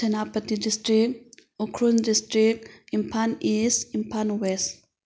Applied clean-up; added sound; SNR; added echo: none; none; none; none.